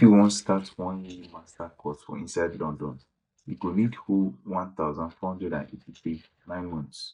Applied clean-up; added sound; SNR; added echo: neural mask model DeepFilterNet 3.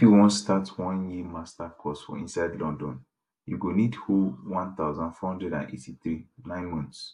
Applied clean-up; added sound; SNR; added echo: none; none; none; none.